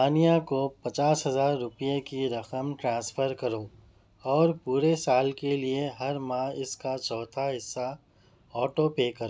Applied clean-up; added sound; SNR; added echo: none; none; none; none.